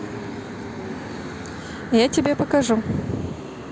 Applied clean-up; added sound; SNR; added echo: none; none; none; none.